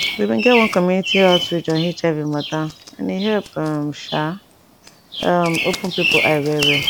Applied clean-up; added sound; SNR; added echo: none; Bird vocalization, bird call, bird song; 5 dB; none.